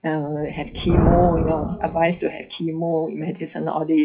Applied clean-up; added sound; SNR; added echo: classical method WPE with log-MMSE.